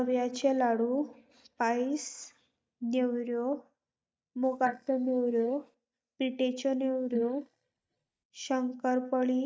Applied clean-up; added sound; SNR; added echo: neural mask model DeepFilterNet 3.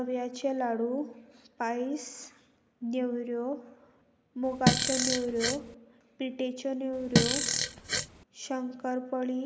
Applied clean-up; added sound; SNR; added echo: none; Fart; -4 dB; none.